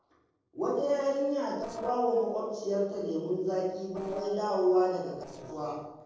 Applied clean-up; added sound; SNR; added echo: neural separator model SepFormer DNS4.